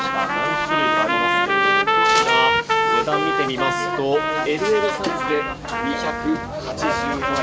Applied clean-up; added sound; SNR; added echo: none; Trumpet; -4 dB; none.